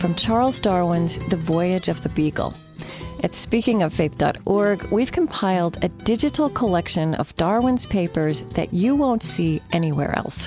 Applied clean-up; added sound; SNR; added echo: none; none; none; none.